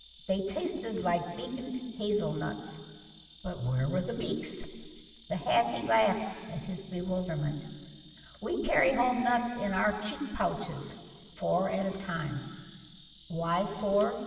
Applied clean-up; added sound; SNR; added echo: none; Insect; 7 dB; reverberation time 2.0 s.